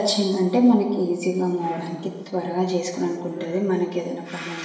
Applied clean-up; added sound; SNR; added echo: none; none; none; reverberation time 1.0 s.